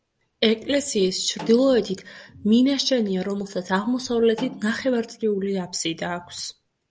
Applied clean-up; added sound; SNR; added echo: none; Snare drum; 20 dB; none.